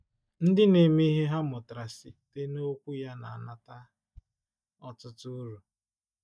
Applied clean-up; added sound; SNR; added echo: neural mask model DeepFilterNet 3.